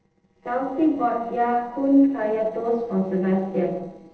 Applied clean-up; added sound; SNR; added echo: neural separator model SepFormer DNS4.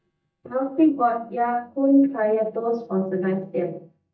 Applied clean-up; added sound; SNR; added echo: neural mask model DeepFilterNet 3.